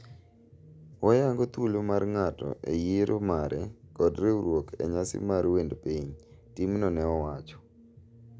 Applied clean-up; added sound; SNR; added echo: none; none; none; none.